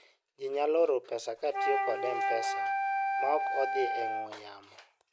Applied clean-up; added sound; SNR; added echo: none; Wind instrument, woodwind instrument; -1 dB; none.